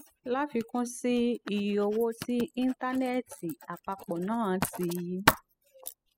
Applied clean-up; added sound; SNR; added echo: classical method spectral subtraction.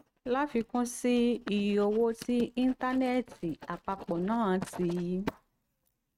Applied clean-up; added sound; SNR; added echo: neural mask model RNNoise.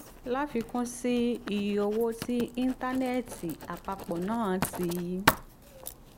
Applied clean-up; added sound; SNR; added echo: none; Writing; 6 dB; none.